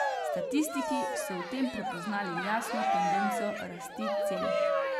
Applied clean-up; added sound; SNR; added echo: none; Cheering; -4 dB; none.